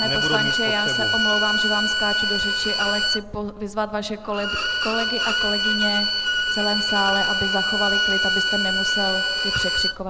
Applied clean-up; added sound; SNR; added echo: none; Bowed string instrument; -5 dB; none.